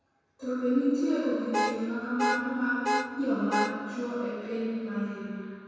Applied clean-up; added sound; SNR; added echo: none; Alarm / Car; 2 dB; reverberation time 2.2 s.